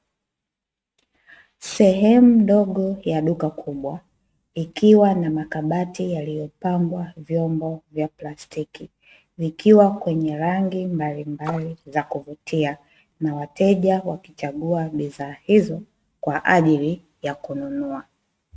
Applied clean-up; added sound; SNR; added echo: neural mask model RNNoise.